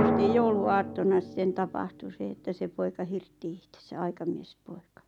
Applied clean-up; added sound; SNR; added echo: none; Drum; 4 dB; none.